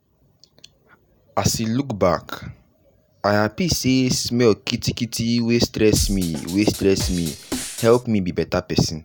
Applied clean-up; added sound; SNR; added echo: none; Drum kit; 7 dB; none.